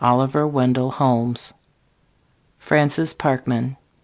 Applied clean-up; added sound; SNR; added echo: none; none; none; none.